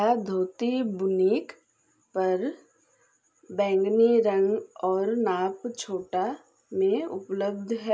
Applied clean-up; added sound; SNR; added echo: none; none; none; none.